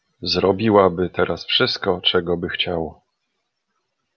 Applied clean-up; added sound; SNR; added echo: none; none; none; none.